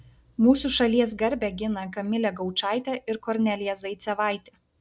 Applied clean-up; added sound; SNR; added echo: none; none; none; none.